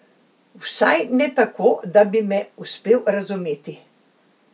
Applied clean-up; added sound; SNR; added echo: none; none; none; none.